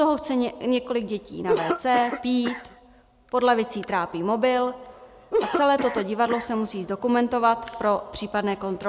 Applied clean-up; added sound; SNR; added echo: none; Cough; 8 dB; none.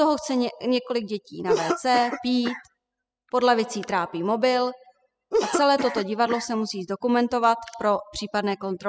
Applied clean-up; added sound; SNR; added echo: classical method spectral subtraction.